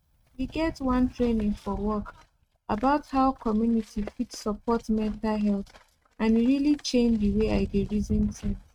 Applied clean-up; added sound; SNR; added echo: neural mask model RNNoise.